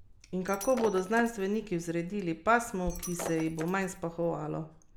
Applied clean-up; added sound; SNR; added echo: none; Shatter + Burping, eructation; 12 dB; none.